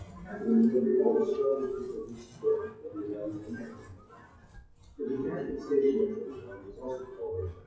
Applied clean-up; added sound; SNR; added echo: classical method WPE with log-MMSE.